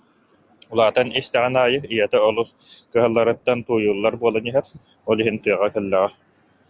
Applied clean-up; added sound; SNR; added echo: none; none; none; none.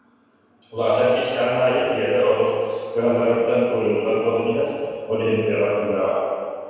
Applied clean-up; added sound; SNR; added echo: none; none; none; reverberation time 1.9 s.